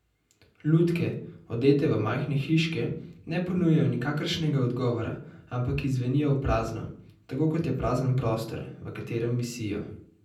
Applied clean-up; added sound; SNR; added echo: none; none; none; reverberation time 0.6 s.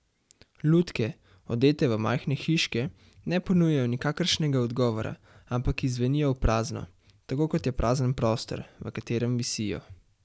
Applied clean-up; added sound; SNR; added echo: none; none; none; none.